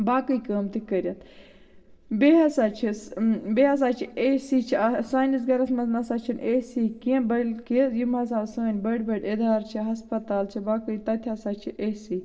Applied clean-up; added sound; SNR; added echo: none; none; none; reverberation time 1.5 s.